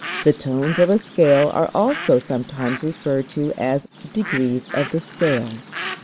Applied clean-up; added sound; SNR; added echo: none; Bird; 12 dB; none.